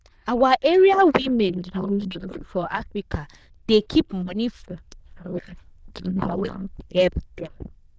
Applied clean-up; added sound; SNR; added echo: neural diffusion model UNIVERSE++.